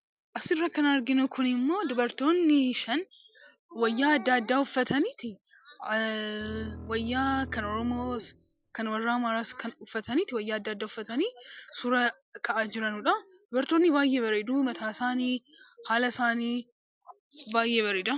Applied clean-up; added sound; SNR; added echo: none; Bowed string instrument; 14 dB; none.